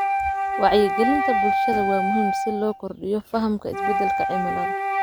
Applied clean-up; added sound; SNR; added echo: none; Wind instrument, woodwind instrument; -1 dB; none.